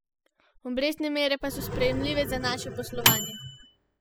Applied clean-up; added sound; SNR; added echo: classical method spectral subtraction.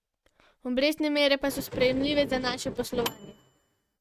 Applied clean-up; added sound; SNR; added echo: neural mask model RNNoise.